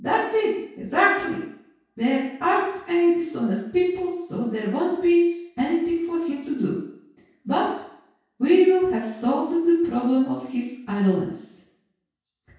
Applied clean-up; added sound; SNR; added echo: none; none; none; reverberation time 0.6 s.